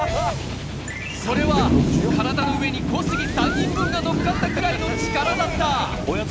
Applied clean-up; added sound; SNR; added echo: none; Thunder / Rain; 0 dB; none.